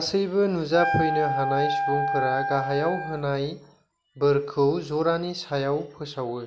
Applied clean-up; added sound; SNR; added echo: none; Wind instrument, woodwind instrument; 2 dB; none.